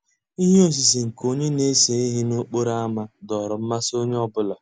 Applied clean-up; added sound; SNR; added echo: none; none; none; none.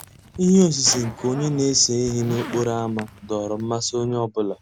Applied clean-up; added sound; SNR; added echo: none; Zipper (clothing); 16 dB; none.